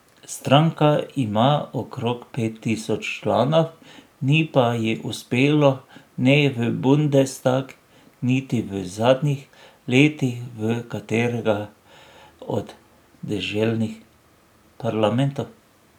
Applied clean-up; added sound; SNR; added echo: none; none; none; none.